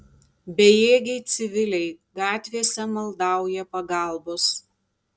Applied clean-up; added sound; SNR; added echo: none; none; none; none.